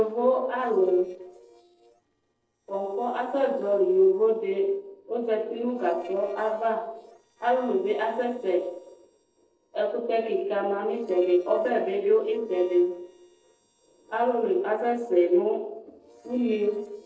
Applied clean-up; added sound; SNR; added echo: neural separator model SepFormer DNS4.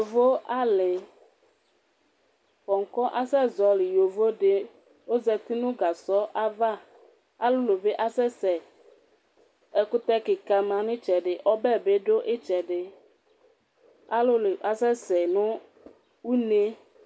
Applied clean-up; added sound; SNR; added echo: none; none; none; none.